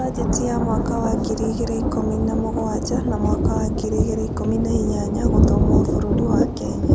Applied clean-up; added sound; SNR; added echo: none; Thunder; -5 dB; none.